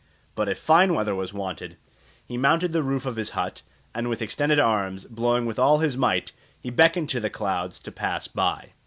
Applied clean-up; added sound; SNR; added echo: none; none; none; none.